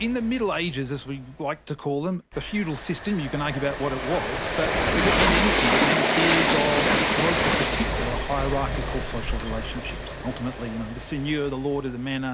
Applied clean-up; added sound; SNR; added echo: none; Train; -3 dB; none.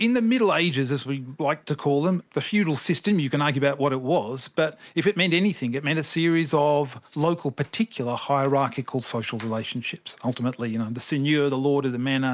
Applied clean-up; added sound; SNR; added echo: none; none; none; none.